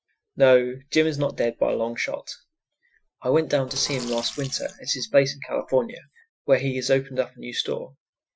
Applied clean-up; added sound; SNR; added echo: classical method Wiener filter.